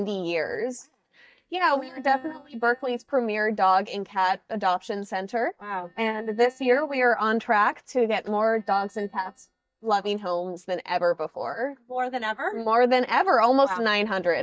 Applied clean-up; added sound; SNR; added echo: neural mask model DeepFilterNet 3.